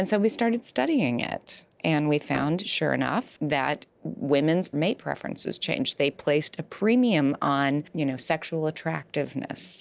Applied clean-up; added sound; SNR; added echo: neural mask model Resemble Enhance denoiser.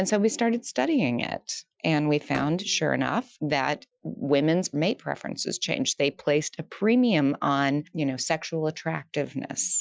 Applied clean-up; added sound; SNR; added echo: classical method Wiener filter.